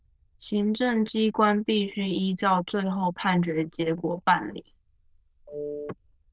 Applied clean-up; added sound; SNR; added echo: neural diffusion model UNIVERSE++.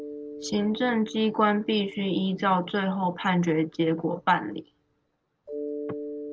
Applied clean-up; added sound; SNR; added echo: none; Mallet percussion; 13 dB; none.